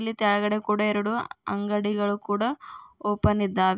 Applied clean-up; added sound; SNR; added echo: none; none; none; none.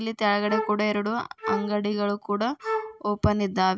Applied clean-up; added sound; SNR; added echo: none; Wind instrument, woodwind instrument; 6 dB; none.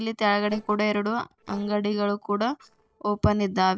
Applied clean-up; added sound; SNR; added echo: neural separator model SepFormer DNS4.